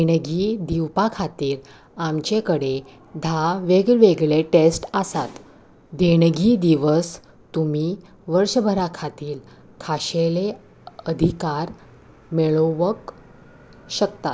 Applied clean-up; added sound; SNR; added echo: none; none; none; none.